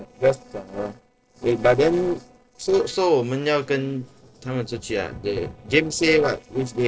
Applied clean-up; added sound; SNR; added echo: neural separator model SepFormer DNS4.